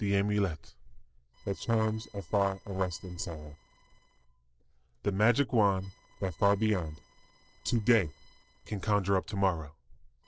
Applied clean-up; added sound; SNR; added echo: neural separator model SepFormer DNS4.